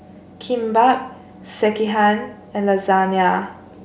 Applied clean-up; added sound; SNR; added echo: none; none; none; none.